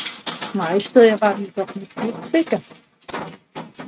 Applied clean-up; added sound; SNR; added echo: neural mask model RNNoise.